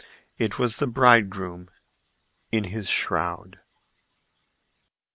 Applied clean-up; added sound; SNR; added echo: none; none; none; none.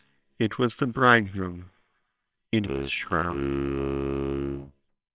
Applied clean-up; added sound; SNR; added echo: neural separator model SepFormer WHAMR!.